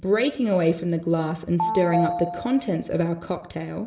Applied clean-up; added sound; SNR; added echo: none; Telephone; 7 dB; reverberation time 0.9 s.